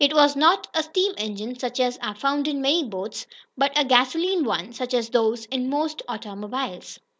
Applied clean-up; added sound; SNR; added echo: none; none; none; none.